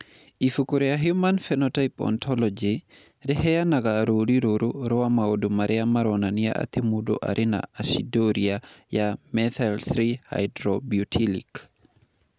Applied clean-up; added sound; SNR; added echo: none; none; none; none.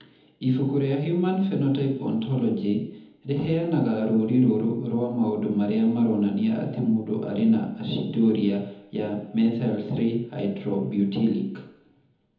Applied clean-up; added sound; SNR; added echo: none; none; none; reverberation time 1.0 s.